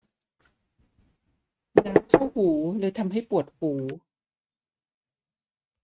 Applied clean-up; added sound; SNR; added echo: neural mask model RNNoise.